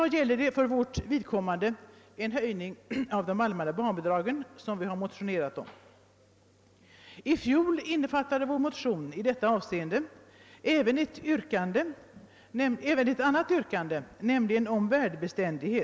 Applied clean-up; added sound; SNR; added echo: none; none; none; none.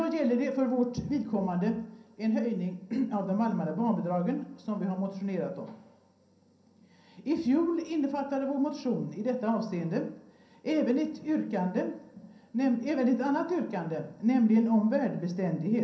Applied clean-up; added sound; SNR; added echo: none; none; none; reverberation time 0.6 s.